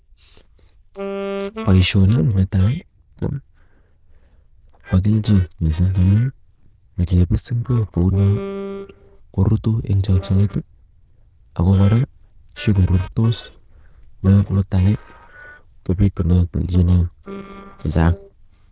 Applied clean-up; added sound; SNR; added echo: neural diffusion model UNIVERSE++.